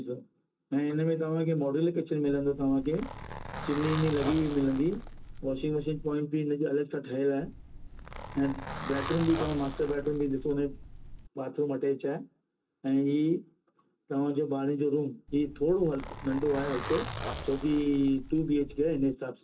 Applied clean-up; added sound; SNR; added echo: none; Zipper (clothing); 10 dB; reverberation time 0.2 s.